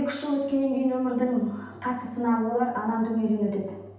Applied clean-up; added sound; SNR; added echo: none; none; none; reverberation time 0.9 s.